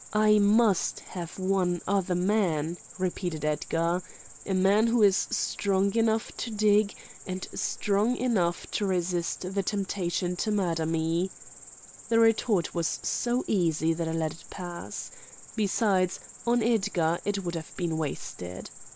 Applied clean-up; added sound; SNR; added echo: none; Cricket; 18 dB; none.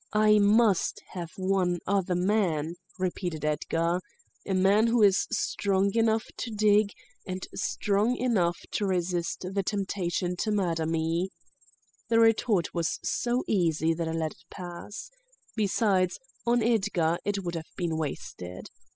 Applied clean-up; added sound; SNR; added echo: classical method spectral subtraction.